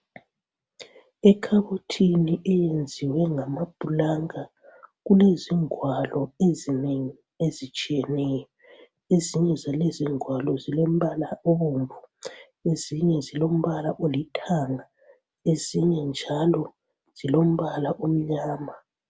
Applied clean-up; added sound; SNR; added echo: none; none; none; none.